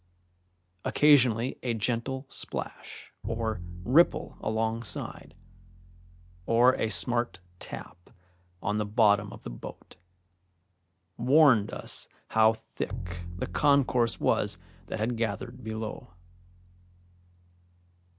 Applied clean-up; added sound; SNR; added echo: none; Bowed string instrument; 15 dB; none.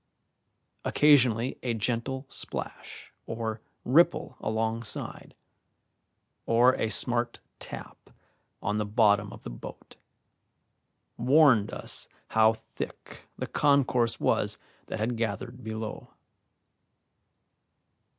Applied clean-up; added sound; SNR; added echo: none; none; none; none.